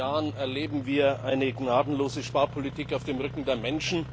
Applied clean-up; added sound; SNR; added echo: none; Engine starting; 11 dB; none.